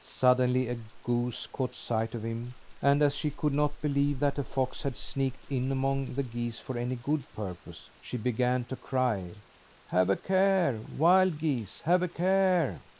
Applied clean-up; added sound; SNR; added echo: none; Rain; 14 dB; none.